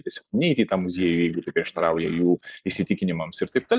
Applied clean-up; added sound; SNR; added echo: neural mask model Resemble Enhance denoiser.